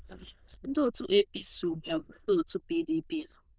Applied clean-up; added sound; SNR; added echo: neural diffusion model UNIVERSE++.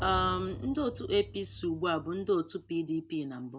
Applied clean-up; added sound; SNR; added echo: none; Drum; 12 dB; none.